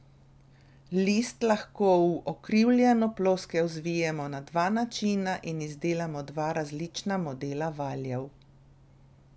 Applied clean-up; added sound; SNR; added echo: none; none; none; none.